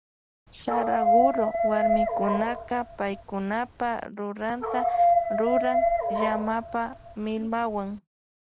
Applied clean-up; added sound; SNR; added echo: none; Dog; -3 dB; none.